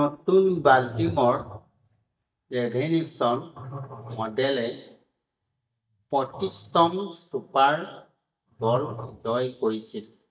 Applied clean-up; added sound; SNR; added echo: neural mask model DeepFilterNet 3.